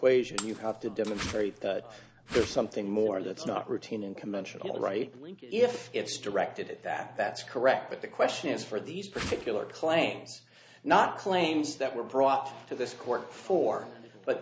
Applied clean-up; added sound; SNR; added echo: none; Shatter + Whoosh, swoosh, swish; 11 dB; none.